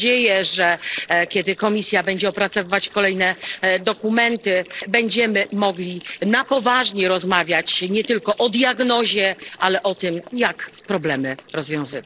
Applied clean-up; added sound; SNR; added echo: neural separator model SepFormer DNS4.